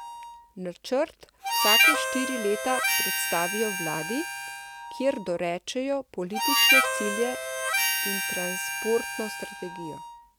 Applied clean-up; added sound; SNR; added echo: none; Harmonica; -3 dB; none.